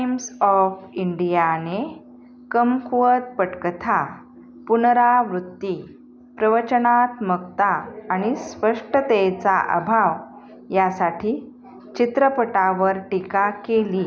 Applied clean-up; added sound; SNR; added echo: none; none; none; none.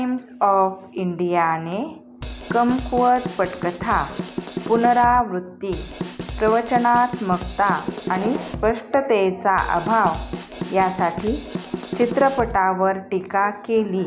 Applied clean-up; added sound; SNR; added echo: none; Drum kit; 9 dB; none.